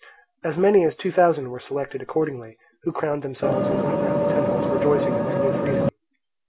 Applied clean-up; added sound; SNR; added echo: none; Vehicle; -3 dB; none.